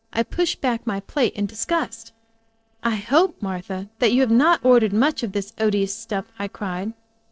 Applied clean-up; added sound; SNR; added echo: neural separator model SepFormer DNS4.